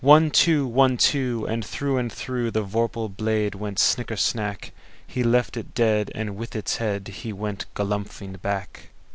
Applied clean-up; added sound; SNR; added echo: none; none; none; none.